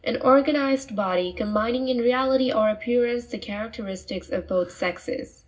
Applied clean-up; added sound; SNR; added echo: none; none; none; reverberation time 0.4 s.